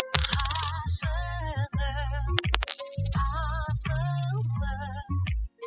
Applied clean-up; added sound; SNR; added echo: classical method spectral subtraction.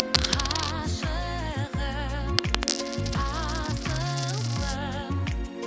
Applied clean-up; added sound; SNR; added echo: none; Coin (dropping); 6 dB; none.